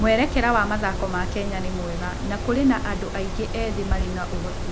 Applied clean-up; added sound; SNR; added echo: none; Mechanisms; 2 dB; none.